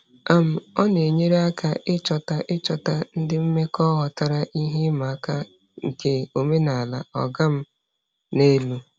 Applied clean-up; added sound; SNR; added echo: none; none; none; none.